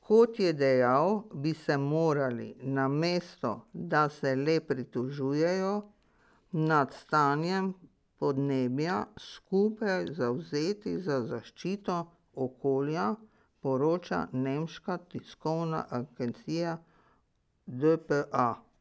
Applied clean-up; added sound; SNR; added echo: none; none; none; none.